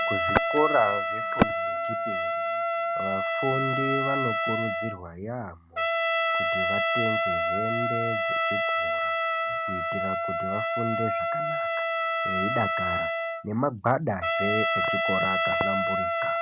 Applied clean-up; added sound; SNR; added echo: none; Trumpet; -4 dB; none.